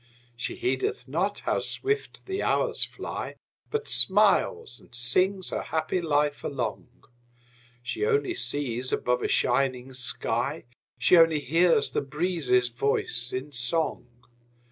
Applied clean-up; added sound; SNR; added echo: none; none; none; none.